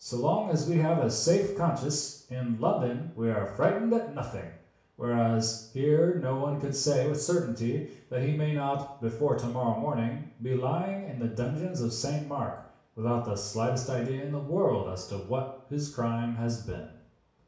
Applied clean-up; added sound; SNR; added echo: none; none; none; reverberation time 0.6 s.